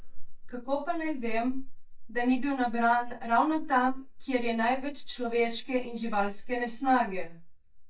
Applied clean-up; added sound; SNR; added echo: neural mask model DeepFilterNet 3.